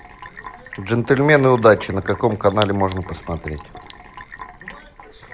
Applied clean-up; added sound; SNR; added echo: none; Sink (filling or washing); 17 dB; none.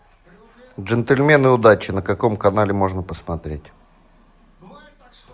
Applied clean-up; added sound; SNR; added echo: none; none; none; none.